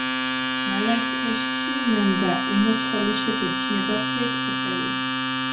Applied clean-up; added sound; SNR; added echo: none; Domestic sounds, home sounds; -3 dB; reverberation time 0.3 s.